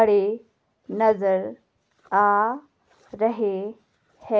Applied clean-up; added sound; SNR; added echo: none; none; none; none.